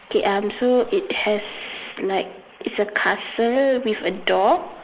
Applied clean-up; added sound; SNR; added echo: neural mask model Resemble Enhance denoiser.